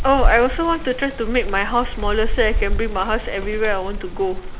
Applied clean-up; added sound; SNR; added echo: none; Rain; 1 dB; none.